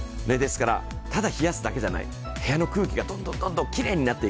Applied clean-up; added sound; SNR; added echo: none; none; none; none.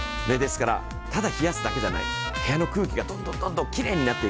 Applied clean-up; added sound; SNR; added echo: none; Trumpet; 8 dB; none.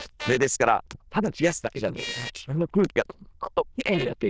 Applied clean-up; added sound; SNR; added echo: neural diffusion model UNIVERSE++.